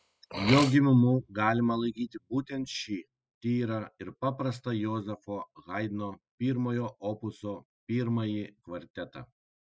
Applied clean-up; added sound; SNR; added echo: classical method spectral subtraction.